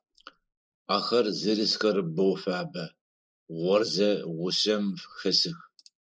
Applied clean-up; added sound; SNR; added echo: neural mask model Resemble Enhance denoiser.